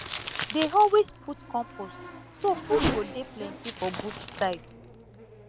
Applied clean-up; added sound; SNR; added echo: none; Race car, auto racing / Accelerating, revving, vroom + Crumpling, crinkling; 7 dB; none.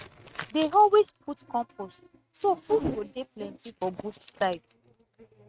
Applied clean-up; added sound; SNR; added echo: neural mask model RNNoise.